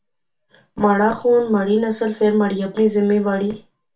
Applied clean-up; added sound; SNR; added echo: none; none; none; reverberation time 0.3 s.